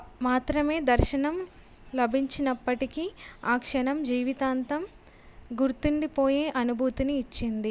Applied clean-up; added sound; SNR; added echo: none; none; none; none.